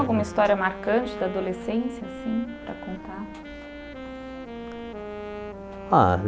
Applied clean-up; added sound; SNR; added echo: none; Wind instrument, woodwind instrument; 10 dB; none.